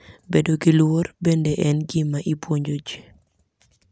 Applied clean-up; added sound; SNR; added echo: none; none; none; none.